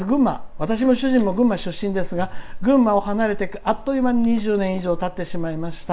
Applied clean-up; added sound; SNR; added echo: none; none; none; none.